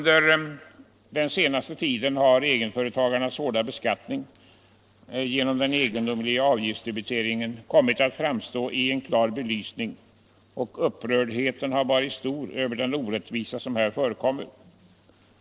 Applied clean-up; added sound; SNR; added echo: neural separator model SepFormer DNS4.